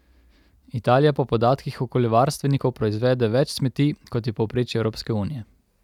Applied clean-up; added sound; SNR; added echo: none; none; none; none.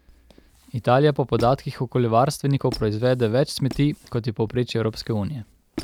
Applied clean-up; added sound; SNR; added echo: none; Squeak; 18 dB; none.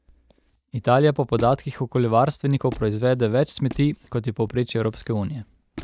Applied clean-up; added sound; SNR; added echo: neural mask model DeepFilterNet 3.